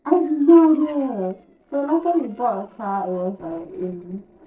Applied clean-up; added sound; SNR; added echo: neural separator model SepFormer DNS4.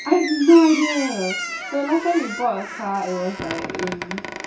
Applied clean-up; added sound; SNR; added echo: none; Squeak; 10 dB; reverberation time 0.3 s.